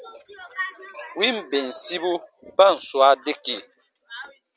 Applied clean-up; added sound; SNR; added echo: none; none; none; none.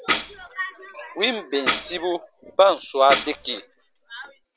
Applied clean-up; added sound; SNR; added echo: none; Tambourine; 7 dB; none.